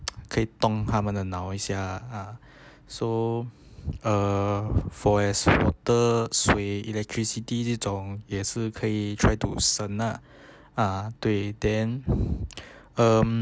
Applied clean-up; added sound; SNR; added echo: none; none; none; none.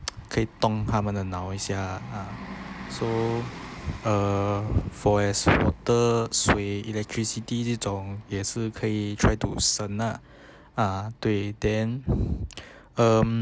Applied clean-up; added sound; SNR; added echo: none; Bus; 19 dB; none.